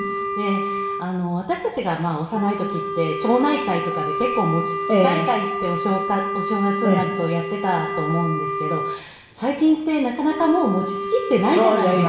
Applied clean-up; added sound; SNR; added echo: none; Wind instrument, woodwind instrument; 5 dB; reverberation time 0.9 s.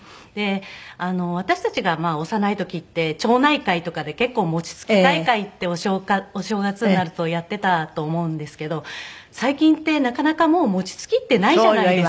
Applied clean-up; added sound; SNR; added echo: none; none; none; none.